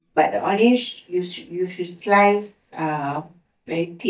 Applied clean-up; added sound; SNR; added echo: neural mask model DeepFilterNet 3.